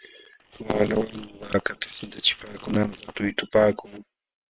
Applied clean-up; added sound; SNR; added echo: neural separator model SepFormer WHAM!.